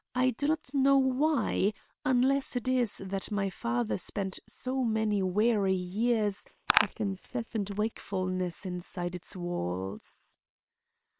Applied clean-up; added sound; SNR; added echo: neural separator model SepFormer WHAM!.